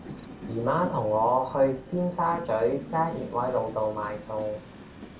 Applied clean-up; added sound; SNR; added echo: none; Train; 13 dB; reverberation time 0.2 s.